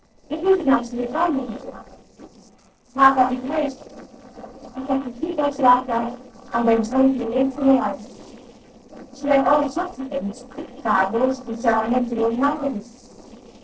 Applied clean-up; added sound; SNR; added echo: neural separator model SepFormer DNS4.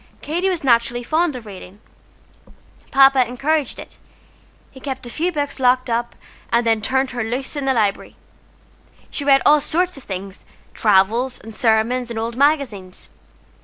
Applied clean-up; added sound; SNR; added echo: none; none; none; none.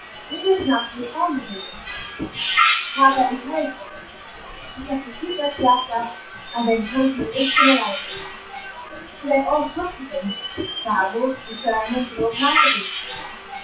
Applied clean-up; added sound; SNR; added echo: classical method WPE with log-MMSE.